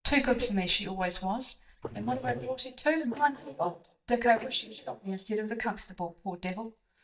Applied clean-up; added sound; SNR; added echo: neural mask model DeepFilterNet 3.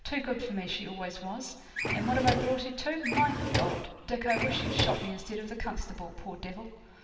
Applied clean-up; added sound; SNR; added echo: none; Drawer open or close; 0 dB; reverberation time 2.1 s.